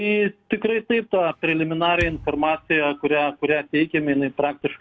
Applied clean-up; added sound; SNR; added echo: none; Thump, thud; 14 dB; none.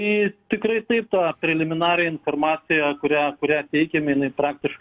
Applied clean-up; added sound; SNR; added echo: none; none; none; none.